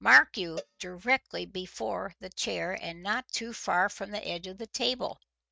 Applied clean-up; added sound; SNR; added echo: neural mask model RNNoise.